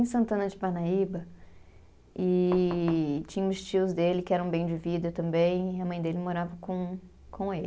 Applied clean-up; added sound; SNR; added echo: none; Knock; 12 dB; none.